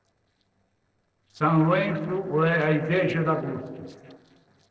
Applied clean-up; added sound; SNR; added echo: neural separator model SepFormer DNS4.